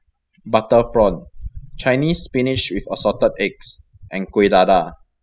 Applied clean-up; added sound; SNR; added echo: classical method spectral subtraction.